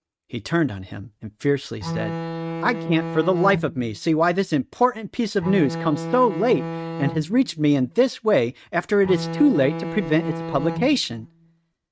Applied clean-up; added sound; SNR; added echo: neural mask model RNNoise.